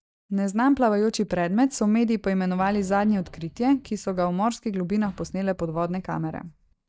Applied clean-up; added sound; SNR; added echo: neural mask model DeepFilterNet 3.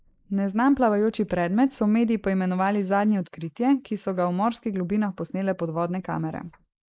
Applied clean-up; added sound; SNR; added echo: neural mask model Resemble Enhance denoiser.